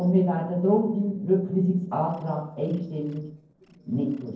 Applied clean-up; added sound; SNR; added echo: neural separator model SepFormer DNS4.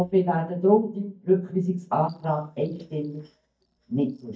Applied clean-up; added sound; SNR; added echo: neural mask model DeepFilterNet 3.